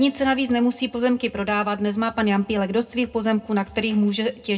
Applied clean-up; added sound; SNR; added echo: none; none; none; reverberation time 0.2 s.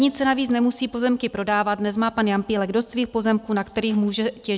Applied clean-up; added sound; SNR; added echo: none; none; none; none.